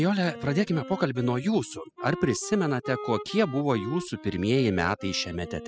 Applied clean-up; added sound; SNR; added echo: classical method spectral subtraction.